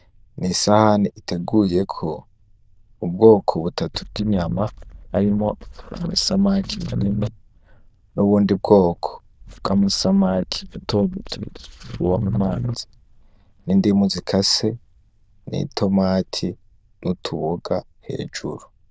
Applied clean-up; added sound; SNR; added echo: neural diffusion model UNIVERSE++.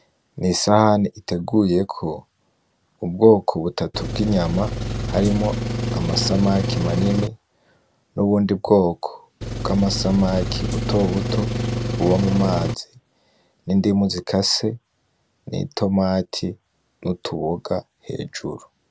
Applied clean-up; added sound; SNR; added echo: none; Engine; 2 dB; none.